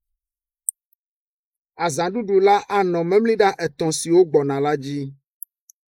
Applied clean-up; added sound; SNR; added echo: neural mask model Resemble Enhance denoiser.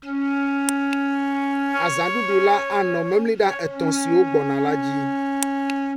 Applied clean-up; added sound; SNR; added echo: none; Wind instrument, woodwind instrument; 0 dB; none.